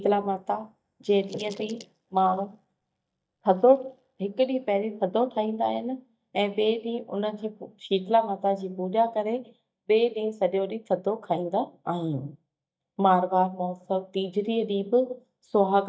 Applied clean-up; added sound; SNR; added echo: neural mask model DeepFilterNet 3.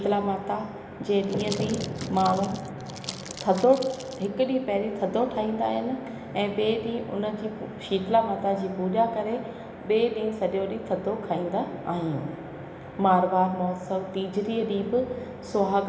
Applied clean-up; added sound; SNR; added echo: none; Crumpling, crinkling; 15 dB; reverberation time 1.1 s.